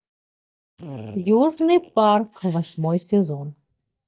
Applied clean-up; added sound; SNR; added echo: neural mask model DeepFilterNet 3.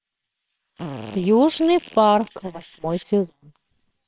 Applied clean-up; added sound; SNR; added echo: neural separator model SepFormer WHAMR!.